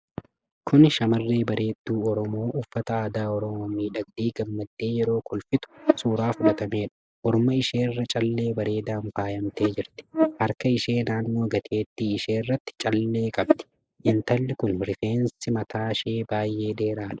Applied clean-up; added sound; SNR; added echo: neural mask model Resemble Enhance denoiser.